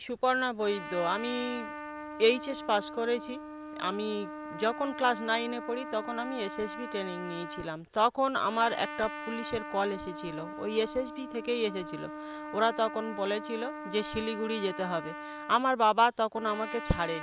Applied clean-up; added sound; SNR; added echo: none; Trumpet; 10 dB; none.